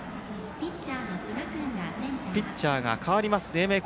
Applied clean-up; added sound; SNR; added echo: none; none; none; none.